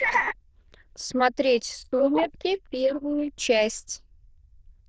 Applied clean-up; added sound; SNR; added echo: neural diffusion model UNIVERSE++.